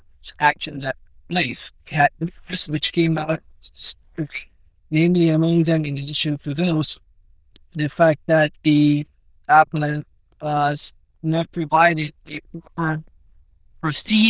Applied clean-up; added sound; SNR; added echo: neural diffusion model UNIVERSE++.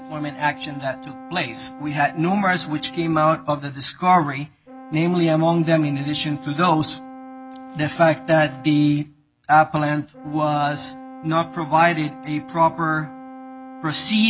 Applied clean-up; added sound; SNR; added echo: none; Brass instrument; 17 dB; none.